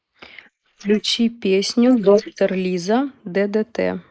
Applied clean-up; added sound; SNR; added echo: neural mask model Resemble Enhance denoiser.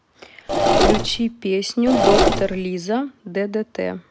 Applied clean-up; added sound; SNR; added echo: none; Engine / Mechanisms; -4 dB; none.